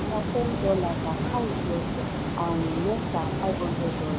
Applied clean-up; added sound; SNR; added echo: none; Water; -2 dB; none.